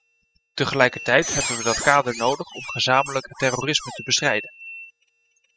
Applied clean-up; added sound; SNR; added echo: classical method spectral subtraction.